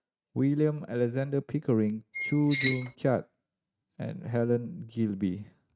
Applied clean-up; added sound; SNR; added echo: neural mask model RNNoise.